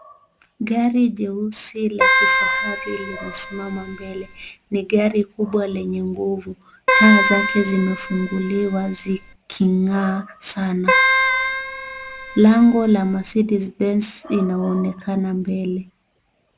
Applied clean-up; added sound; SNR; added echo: none; Keyboard (musical); 0 dB; none.